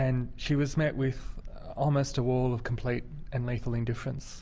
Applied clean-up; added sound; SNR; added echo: none; none; none; none.